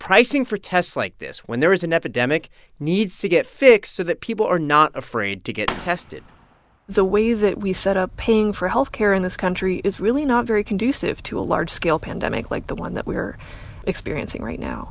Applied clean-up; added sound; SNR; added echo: none; Fireworks; 12 dB; none.